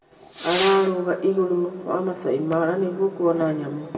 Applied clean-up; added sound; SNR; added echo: none; Whoosh, swoosh, swish / Fireworks; 12 dB; reverberation time 2.2 s.